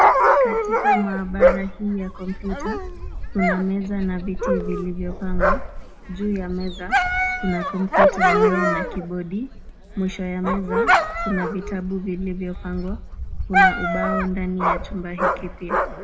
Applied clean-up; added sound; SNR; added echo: none; Dog; -5 dB; reverberation time 1.2 s.